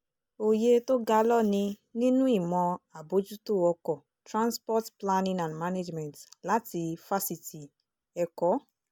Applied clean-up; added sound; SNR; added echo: none; none; none; none.